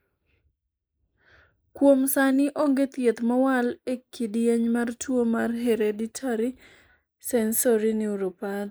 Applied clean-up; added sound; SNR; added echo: neural mask model Resemble Enhance denoiser.